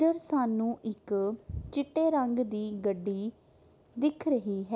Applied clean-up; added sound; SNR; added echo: none; none; none; none.